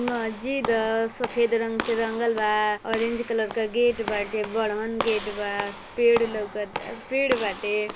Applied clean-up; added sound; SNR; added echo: none; Walk, footsteps / Slam; 10 dB; none.